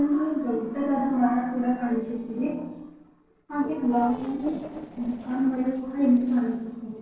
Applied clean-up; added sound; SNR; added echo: neural separator model SepFormer DNS4.